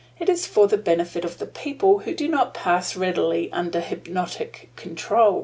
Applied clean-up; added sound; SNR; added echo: none; none; none; none.